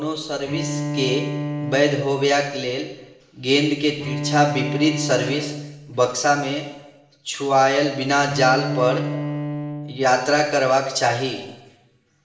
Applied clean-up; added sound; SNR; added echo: none; Bowed string instrument; 7 dB; reverberation time 1.0 s.